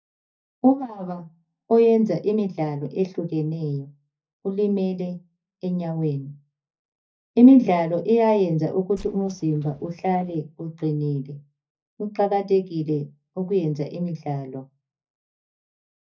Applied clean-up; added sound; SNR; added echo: neural mask model DeepFilterNet 3.